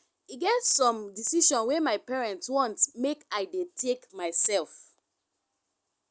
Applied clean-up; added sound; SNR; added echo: none; none; none; none.